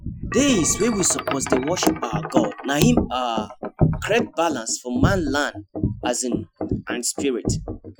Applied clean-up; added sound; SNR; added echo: classical method Wiener filter.